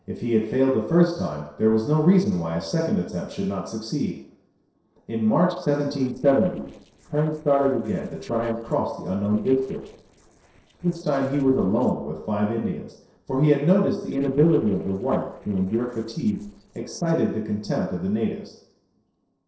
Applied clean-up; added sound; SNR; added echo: neural separator model SepFormer DNS4.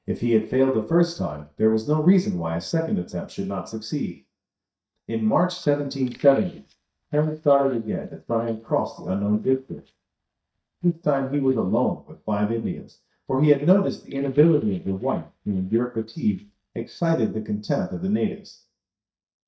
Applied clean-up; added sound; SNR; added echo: neural mask model DeepFilterNet 3.